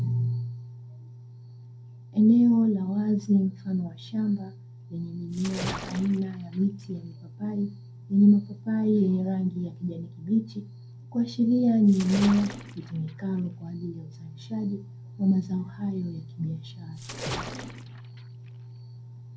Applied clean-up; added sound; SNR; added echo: none; Splash, splatter; 12 dB; reverberation time 0.2 s.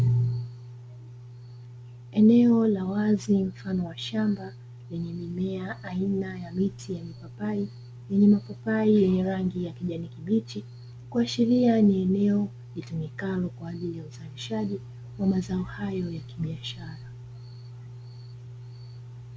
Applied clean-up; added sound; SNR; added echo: none; none; none; none.